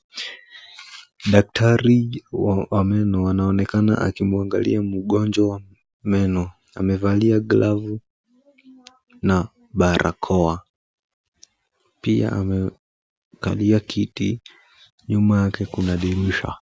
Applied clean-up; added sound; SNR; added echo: none; none; none; none.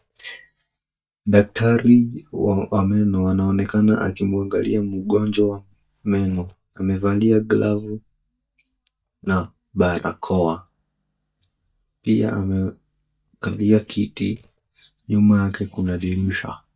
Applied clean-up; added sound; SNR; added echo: neural mask model DeepFilterNet 3.